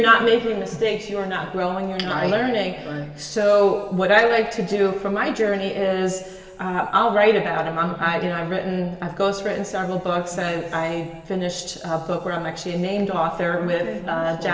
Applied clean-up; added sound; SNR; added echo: none; none; none; reverberation time 2.4 s.